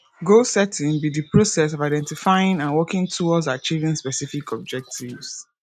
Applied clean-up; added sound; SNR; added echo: neural mask model RNNoise.